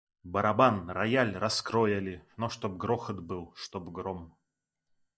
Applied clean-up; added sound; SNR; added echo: neural mask model DeepFilterNet 3.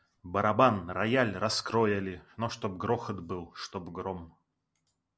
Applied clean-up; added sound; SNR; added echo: none; none; none; none.